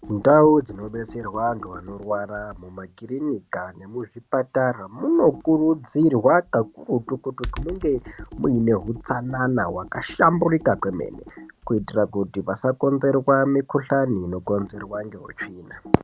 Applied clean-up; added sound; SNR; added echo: none; Computer keyboard; 19 dB; none.